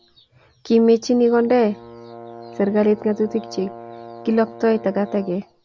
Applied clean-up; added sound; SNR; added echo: none; Brass instrument; 19 dB; none.